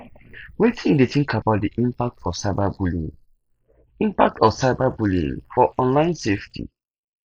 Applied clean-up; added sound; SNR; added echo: neural mask model Resemble Enhance denoiser.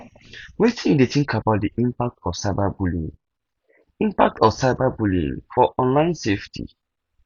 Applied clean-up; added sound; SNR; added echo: none; none; none; none.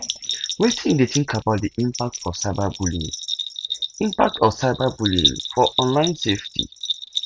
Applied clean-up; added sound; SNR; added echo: neural mask model RNNoise.